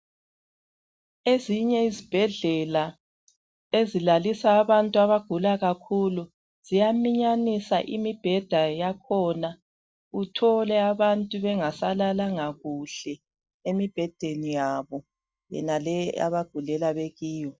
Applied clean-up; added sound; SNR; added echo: neural mask model DeepFilterNet 3.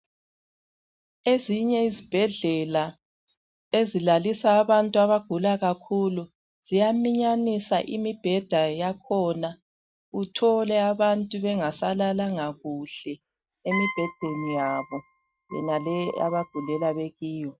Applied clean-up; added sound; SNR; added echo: neural mask model RNNoise.